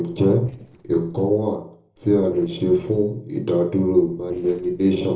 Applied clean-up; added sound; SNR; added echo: neural separator model SepFormer DNS4.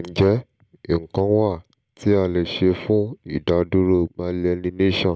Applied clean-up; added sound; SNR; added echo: none; none; none; none.